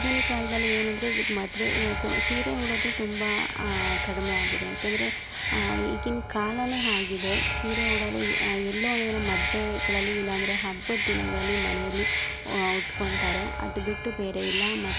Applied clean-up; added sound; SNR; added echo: none; Alarm + Bird; -3 dB; none.